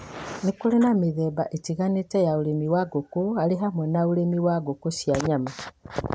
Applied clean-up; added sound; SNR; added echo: none; none; none; none.